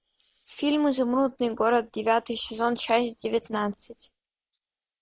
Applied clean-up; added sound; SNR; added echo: neural mask model Resemble Enhance denoiser.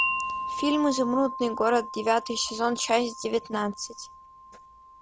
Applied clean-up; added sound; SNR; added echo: none; Wind chime; 8 dB; none.